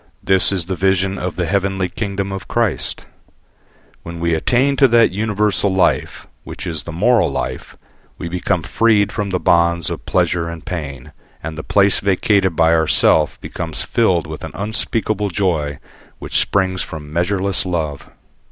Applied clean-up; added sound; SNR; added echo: none; none; none; none.